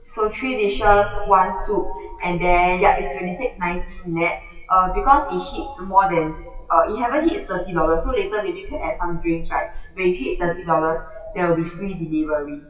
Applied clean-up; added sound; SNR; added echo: classical method WPE with log-MMSE.